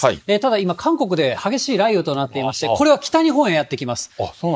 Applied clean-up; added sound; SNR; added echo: neural mask model Resemble Enhance denoiser.